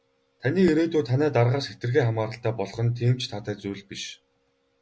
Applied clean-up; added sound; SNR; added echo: none; none; none; none.